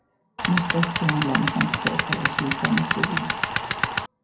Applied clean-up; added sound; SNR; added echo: none; Tools; -2 dB; reverberation time 0.4 s.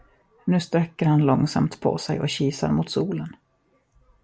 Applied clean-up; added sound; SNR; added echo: none; none; none; none.